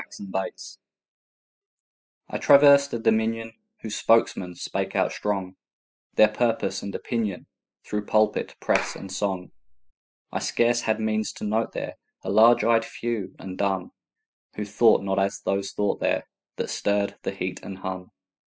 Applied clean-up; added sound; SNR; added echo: classical method spectral subtraction.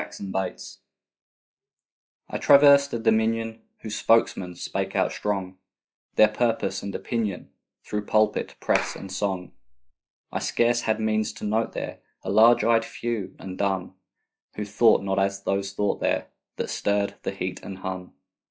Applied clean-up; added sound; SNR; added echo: classical method log-MMSE.